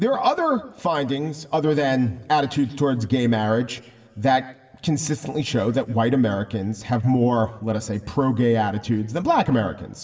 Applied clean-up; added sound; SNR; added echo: none; none; none; reverberation time 1.7 s.